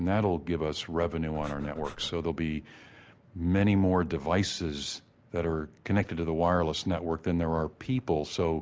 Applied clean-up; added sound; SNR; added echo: none; Breathing; 15 dB; none.